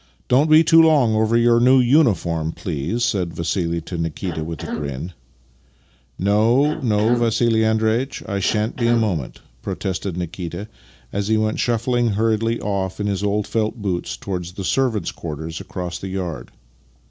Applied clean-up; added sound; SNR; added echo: none; Cough; 11 dB; none.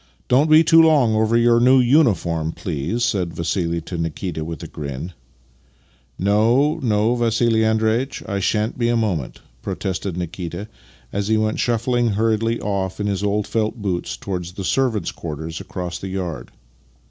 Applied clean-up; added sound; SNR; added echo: none; none; none; none.